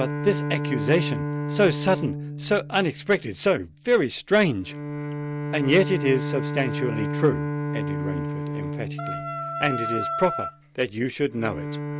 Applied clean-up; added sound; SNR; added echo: none; Wind instrument, woodwind instrument + Bowed string instrument; 4 dB; none.